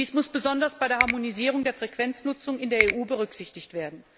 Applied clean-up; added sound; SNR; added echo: none; Finger snapping; 4 dB; none.